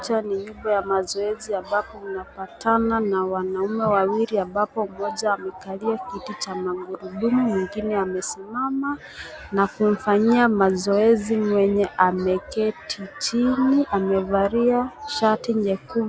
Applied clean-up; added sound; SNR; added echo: none; none; none; none.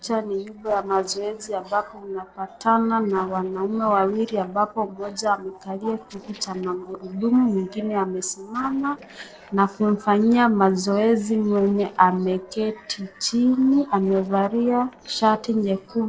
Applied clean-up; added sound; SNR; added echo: neural separator model SepFormer DNS4.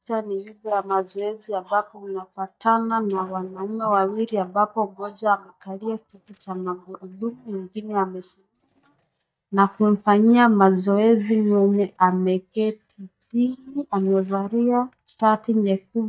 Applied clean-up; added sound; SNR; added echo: neural mask model DeepFilterNet 3.